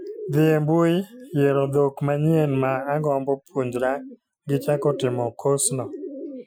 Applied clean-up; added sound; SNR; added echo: classical method Wiener filter.